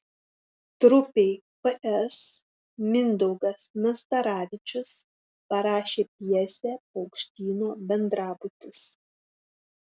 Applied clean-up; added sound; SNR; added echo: none; none; none; none.